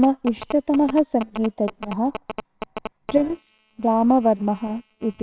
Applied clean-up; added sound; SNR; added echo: neural separator model SepFormer WHAMR!.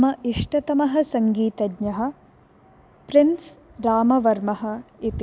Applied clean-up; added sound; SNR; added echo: none; none; none; none.